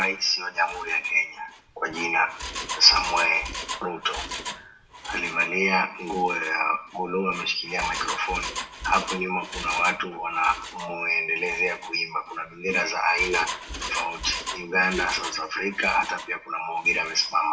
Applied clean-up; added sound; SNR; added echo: none; Engine; 11 dB; reverberation time 0.5 s.